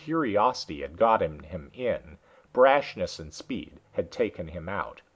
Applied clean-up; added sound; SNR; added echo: none; none; none; none.